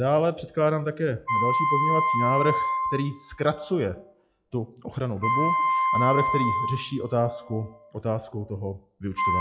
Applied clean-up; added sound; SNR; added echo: classical method log-MMSE.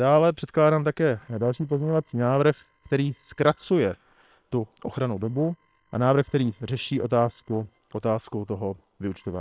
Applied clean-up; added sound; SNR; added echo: neural separator model SepFormer WHAM!.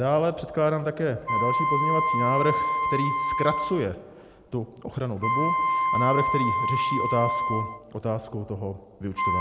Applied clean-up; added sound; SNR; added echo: none; Wind instrument, woodwind instrument; -1 dB; none.